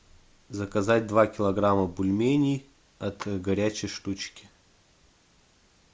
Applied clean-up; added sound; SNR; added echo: none; none; none; none.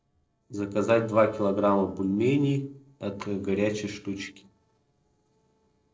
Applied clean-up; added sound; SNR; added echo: neural separator model SepFormer DNS4.